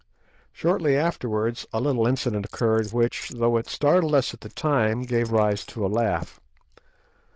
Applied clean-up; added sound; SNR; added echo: neural diffusion model UNIVERSE++.